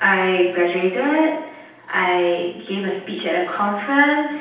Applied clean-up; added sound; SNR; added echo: none; none; none; reverberation time 0.9 s.